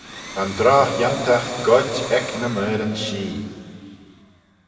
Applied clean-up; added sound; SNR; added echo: none; Domestic sounds, home sounds; 14 dB; reverberation time 2.4 s.